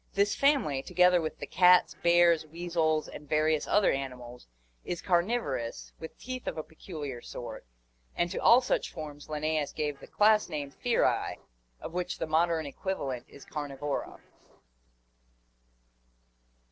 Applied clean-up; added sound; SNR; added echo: neural separator model SepFormer DNS4.